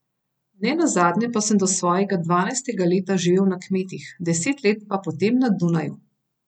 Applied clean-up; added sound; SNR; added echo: none; none; none; none.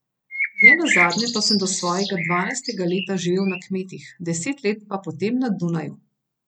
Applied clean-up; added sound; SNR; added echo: none; Bird; -3 dB; none.